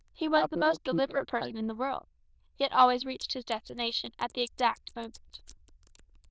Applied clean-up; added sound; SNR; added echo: neural diffusion model UNIVERSE++.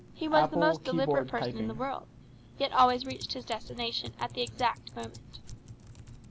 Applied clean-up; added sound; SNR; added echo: none; Typing; 5 dB; none.